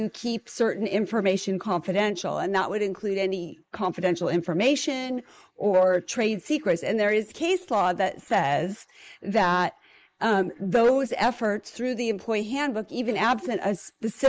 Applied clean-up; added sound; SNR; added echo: neural mask model Resemble Enhance denoiser.